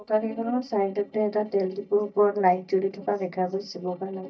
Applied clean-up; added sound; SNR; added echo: neural mask model DeepFilterNet 3.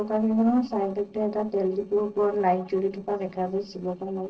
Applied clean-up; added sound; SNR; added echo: neural separator model SepFormer DNS4.